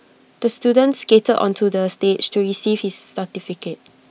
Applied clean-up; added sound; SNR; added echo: none; none; none; none.